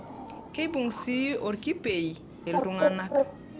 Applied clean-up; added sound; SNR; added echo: none; Bird; 1 dB; none.